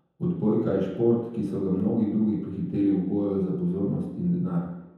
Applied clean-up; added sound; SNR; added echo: none; none; none; reverberation time 0.9 s.